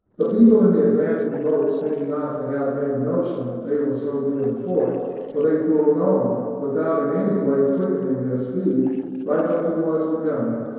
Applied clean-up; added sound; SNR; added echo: neural separator model SepFormer DNS4.